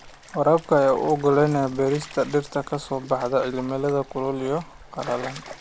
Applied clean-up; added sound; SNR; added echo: none; Stream; 18 dB; none.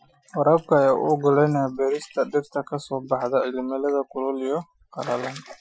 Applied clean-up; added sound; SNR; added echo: classical method Wiener filter.